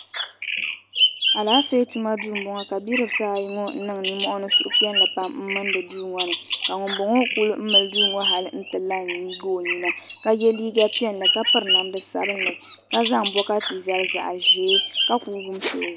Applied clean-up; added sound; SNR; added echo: none; Bird vocalization, bird call, bird song; 0 dB; none.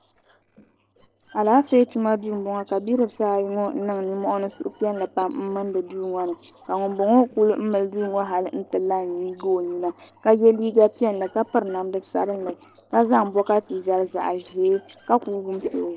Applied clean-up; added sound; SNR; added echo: neural separator model SepFormer DNS4.